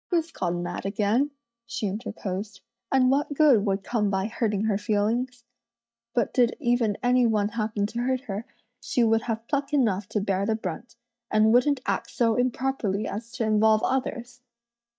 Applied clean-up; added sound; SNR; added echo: neural mask model DeepFilterNet 3.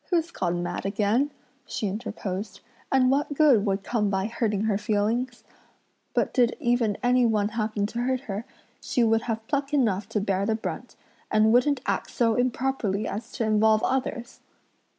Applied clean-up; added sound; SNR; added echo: none; none; none; none.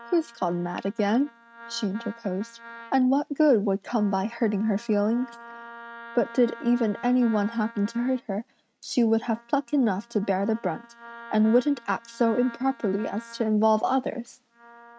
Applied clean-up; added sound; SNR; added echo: neural mask model RNNoise.